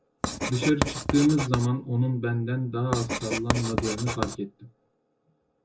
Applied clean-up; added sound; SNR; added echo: none; Writing; 5 dB; reverberation time 0.2 s.